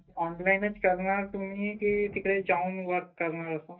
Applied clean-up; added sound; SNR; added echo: neural mask model DeepFilterNet 3.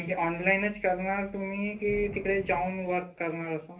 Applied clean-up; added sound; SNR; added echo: none; Thunder / Rain; 18 dB; reverberation time 0.3 s.